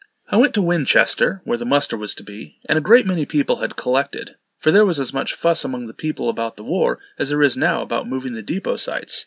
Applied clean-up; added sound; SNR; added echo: none; none; none; none.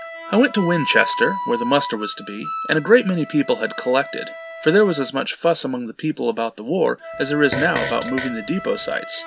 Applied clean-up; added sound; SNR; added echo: none; Fart + Wind instrument, woodwind instrument; 10 dB; none.